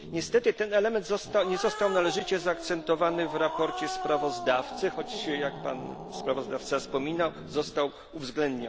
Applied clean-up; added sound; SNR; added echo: none; Growling; 10 dB; none.